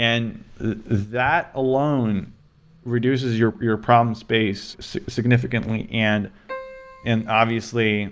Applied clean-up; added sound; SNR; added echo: none; Keyboard (musical); 17 dB; none.